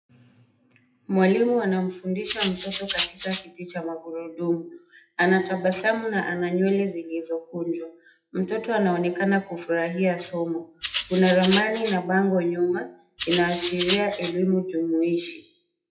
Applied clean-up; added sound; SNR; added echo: classical method WPE with log-MMSE.